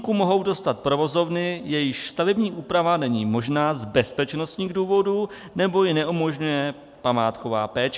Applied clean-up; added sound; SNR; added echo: none; none; none; none.